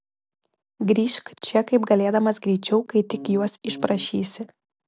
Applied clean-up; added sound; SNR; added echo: none; Piano; 13 dB; none.